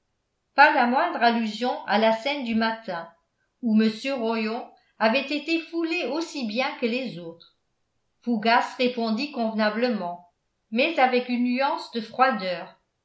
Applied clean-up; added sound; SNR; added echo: none; none; none; none.